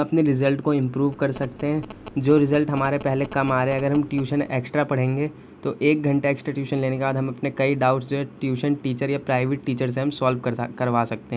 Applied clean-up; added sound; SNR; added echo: none; Telephone; 19 dB; none.